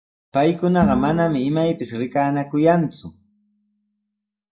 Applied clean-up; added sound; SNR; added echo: none; Bowed string instrument; 10 dB; reverberation time 0.3 s.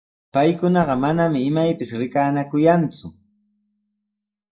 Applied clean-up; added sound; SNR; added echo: neural separator model SepFormer DNS4.